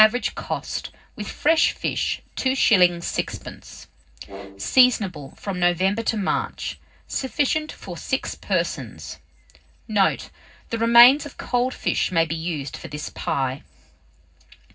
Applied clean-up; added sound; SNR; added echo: neural separator model SepFormer DNS4.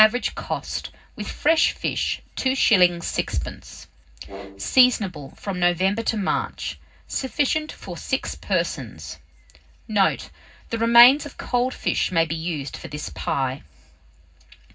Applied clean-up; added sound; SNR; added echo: none; Brass instrument; 16 dB; reverberation time 0.4 s.